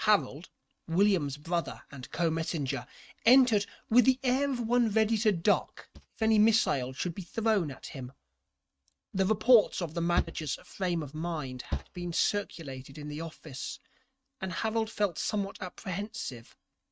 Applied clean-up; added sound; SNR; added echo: neural mask model RNNoise.